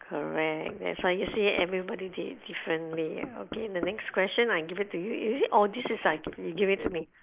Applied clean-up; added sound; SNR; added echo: neural mask model Resemble Enhance denoiser.